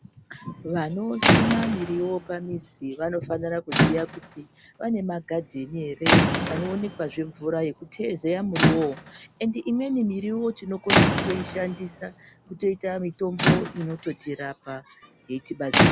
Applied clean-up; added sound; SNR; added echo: none; Squeak / Rattle / Slam; -2 dB; none.